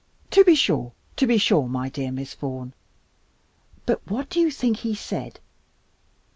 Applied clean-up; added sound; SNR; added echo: none; none; none; none.